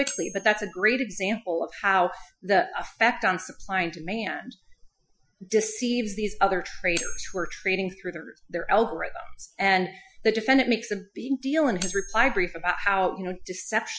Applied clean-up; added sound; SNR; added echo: classical method Wiener filter.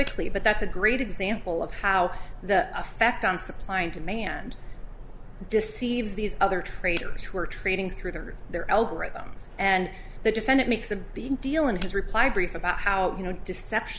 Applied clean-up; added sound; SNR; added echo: none; Cutlery, silverware; 13 dB; none.